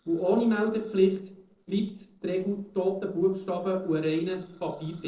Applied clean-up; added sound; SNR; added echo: neural separator model SepFormer DNS4.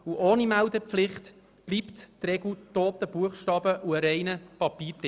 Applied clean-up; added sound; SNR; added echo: none; none; none; none.